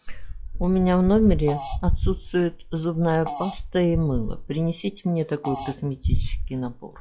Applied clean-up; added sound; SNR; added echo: classical method log-MMSE.